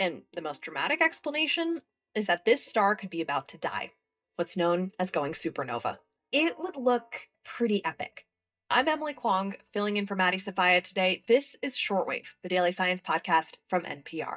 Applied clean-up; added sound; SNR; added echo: neural mask model DeepFilterNet 3.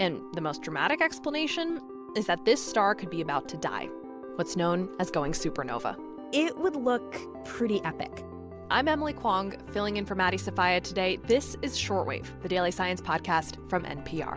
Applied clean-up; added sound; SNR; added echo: none; none; none; none.